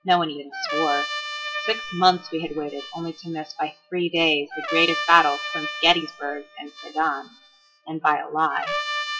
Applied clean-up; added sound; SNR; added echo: classical method WPE with log-MMSE.